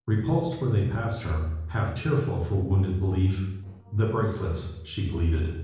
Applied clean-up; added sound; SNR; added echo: neural separator model SepFormer DNS4.